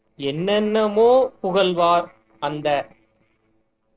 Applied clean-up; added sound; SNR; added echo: neural separator model SepFormer DNS4.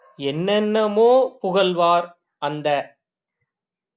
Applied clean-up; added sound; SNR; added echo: none; none; none; none.